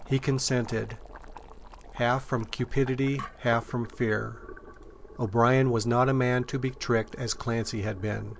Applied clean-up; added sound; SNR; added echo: none; Boiling; 16 dB; none.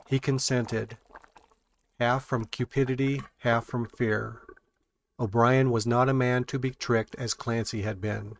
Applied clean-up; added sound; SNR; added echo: neural mask model RNNoise.